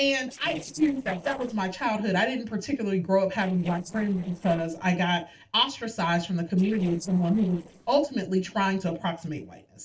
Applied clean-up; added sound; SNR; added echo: neural separator model SepFormer DNS4.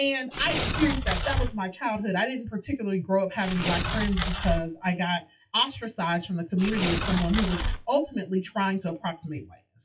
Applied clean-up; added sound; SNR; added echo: classical method WPE with log-MMSE.